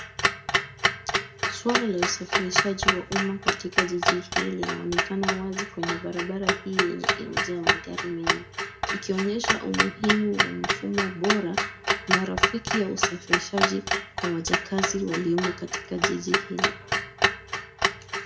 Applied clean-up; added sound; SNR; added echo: none; Clock; -3 dB; reverberation time 0.4 s.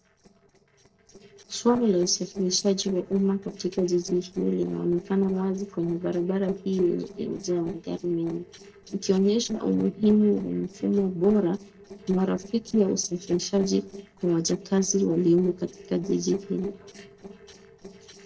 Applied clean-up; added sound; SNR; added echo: neural separator model SepFormer DNS4.